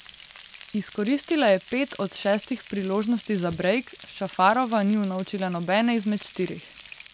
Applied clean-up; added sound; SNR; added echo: none; Frying (food); 18 dB; none.